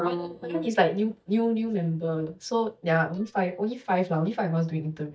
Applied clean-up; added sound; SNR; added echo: neural mask model DeepFilterNet 3.